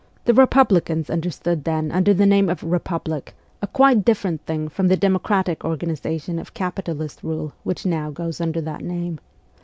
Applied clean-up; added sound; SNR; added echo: none; none; none; none.